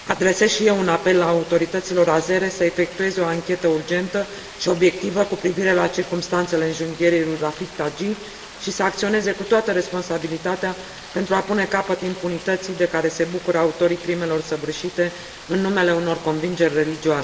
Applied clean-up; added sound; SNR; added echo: none; Rain; 18 dB; reverberation time 1.5 s.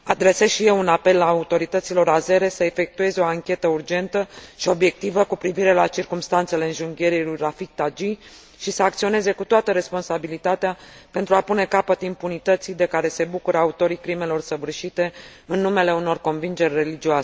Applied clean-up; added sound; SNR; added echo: none; none; none; none.